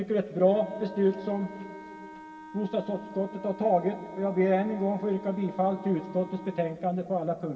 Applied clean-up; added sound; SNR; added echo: none; Wind instrument, woodwind instrument; 18 dB; reverberation time 2.4 s.